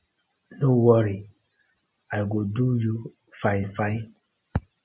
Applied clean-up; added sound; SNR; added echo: none; none; none; none.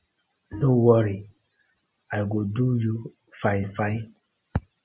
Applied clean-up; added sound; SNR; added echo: none; Bowed string instrument; 16 dB; none.